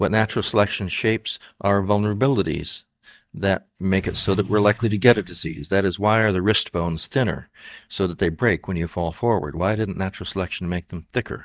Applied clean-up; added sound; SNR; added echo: neural mask model DeepFilterNet 3.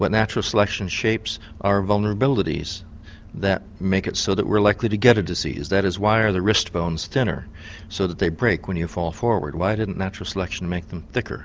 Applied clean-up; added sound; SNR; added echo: none; none; none; none.